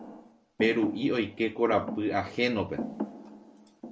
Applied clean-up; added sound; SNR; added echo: none; Thump, thud; 10 dB; none.